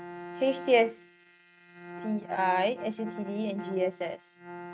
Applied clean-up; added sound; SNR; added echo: neural mask model RNNoise.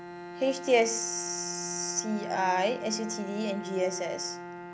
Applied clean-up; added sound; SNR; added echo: none; Bowed string instrument; 9 dB; none.